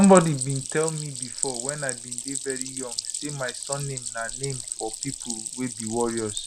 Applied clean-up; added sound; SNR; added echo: none; Stream; 7 dB; none.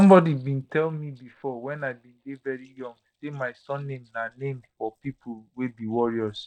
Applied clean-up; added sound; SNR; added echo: neural mask model DeepFilterNet 3.